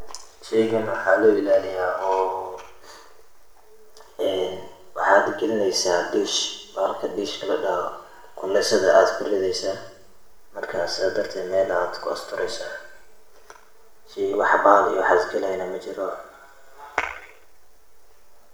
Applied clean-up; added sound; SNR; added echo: none; none; none; reverberation time 0.7 s.